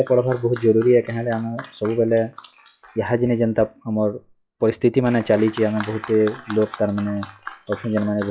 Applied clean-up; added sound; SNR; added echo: classical method log-MMSE.